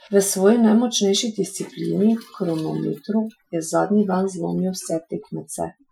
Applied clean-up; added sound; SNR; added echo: classical method Wiener filter.